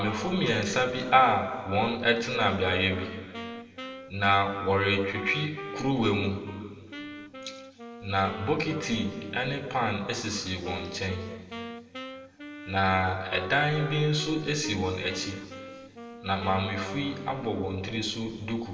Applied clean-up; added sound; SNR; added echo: none; Wind instrument, woodwind instrument; 14 dB; reverberation time 1.8 s.